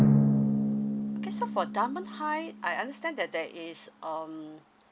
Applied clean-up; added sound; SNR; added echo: none; Drum; -5 dB; none.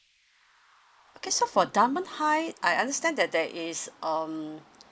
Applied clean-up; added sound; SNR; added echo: neural mask model Resemble Enhance denoiser.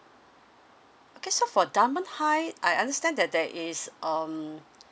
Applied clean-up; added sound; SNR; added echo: none; none; none; none.